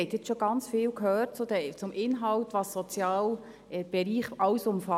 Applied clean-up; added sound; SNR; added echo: none; none; none; none.